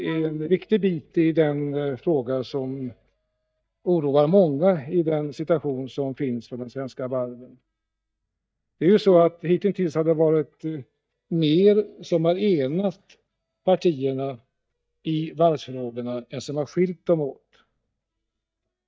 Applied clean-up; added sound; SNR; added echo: neural mask model DeepFilterNet 3.